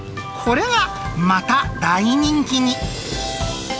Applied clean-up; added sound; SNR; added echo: none; none; none; none.